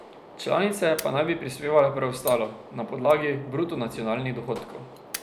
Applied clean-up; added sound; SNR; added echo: none; Gunshot, gunfire + Fire; 16 dB; none.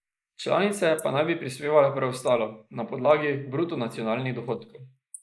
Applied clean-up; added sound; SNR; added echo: neural mask model Resemble Enhance denoiser.